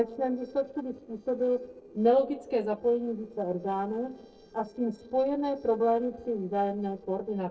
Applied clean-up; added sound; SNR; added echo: neural separator model SepFormer DNS4.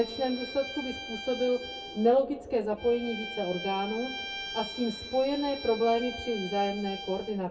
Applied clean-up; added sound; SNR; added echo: none; Bowed string instrument; 11 dB; reverberation time 0.2 s.